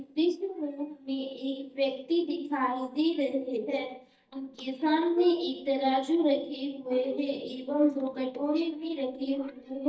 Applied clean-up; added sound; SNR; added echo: neural mask model DeepFilterNet 3.